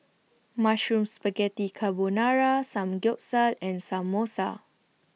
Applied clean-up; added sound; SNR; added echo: none; none; none; none.